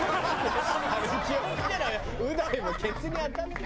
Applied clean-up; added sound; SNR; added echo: none; none; none; none.